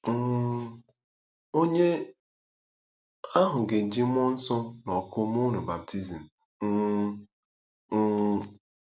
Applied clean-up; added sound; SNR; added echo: none; none; none; none.